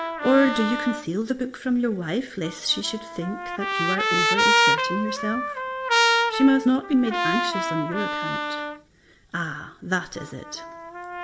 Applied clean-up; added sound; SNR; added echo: none; Trumpet; 0 dB; reverberation time 0.6 s.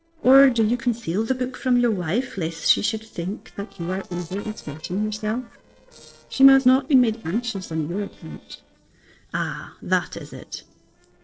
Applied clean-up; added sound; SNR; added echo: neural separator model SepFormer DNS4.